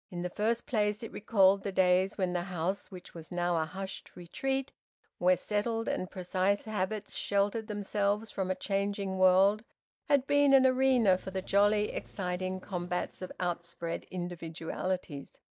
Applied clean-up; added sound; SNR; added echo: neural mask model DeepFilterNet 3.